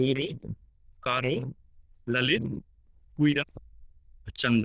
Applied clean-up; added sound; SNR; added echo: neural diffusion model UNIVERSE++.